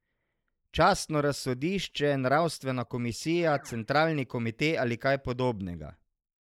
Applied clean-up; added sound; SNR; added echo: neural mask model Resemble Enhance denoiser.